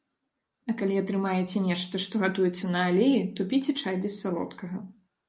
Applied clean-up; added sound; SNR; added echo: none; none; none; none.